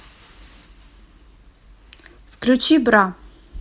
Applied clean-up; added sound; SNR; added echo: none; none; none; none.